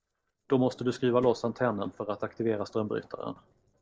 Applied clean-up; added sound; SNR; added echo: neural separator model SepFormer DNS4.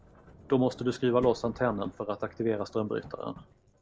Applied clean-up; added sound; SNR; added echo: none; Sliding door; 19 dB; none.